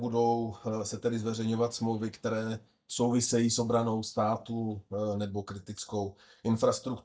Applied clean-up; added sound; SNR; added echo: neural mask model DeepFilterNet 3.